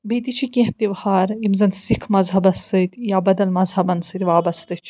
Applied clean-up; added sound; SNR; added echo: none; none; none; none.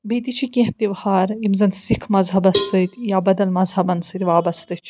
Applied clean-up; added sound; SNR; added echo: none; Cowbell; 11 dB; none.